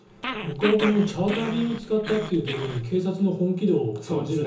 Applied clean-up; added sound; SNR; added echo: none; Growling; 9 dB; reverberation time 0.6 s.